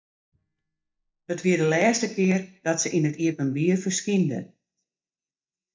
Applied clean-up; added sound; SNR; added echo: neural mask model DeepFilterNet 3.